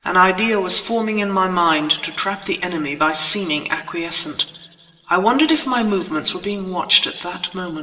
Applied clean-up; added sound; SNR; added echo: none; none; none; reverberation time 1.9 s.